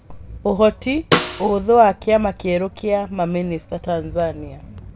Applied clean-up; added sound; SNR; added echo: none; Snare drum; 5 dB; none.